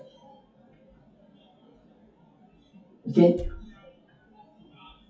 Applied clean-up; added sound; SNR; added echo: classical method WPE with log-MMSE.